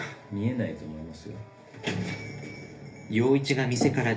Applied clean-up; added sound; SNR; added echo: none; none; none; reverberation time 0.3 s.